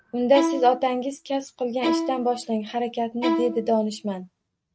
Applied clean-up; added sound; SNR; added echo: neural mask model RNNoise.